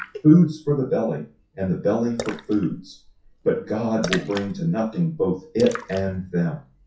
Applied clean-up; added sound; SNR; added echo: classical method WPE with log-MMSE.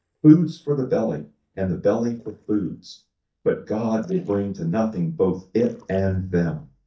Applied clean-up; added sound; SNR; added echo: neural mask model DeepFilterNet 3.